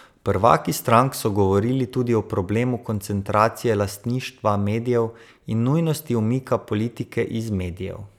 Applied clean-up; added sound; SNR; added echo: none; none; none; none.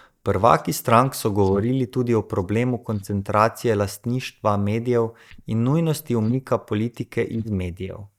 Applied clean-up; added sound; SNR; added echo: neural mask model DeepFilterNet 3.